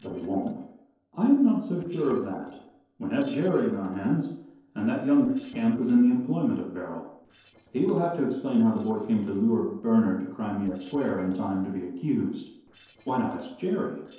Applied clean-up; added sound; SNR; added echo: neural separator model SepFormer DNS4.